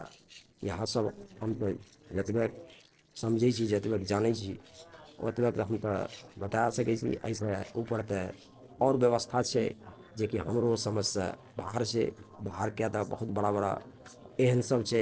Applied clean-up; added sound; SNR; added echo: neural separator model SepFormer DNS4.